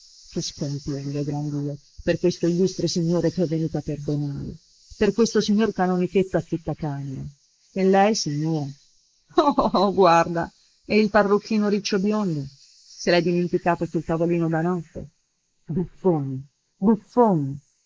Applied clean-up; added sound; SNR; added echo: neural mask model Resemble Enhance denoiser.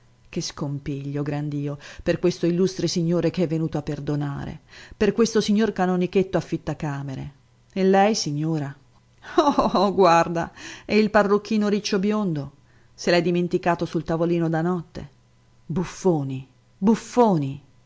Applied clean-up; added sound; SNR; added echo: none; none; none; none.